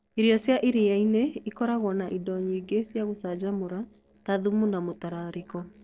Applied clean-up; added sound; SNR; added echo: neural separator model SepFormer DNS4.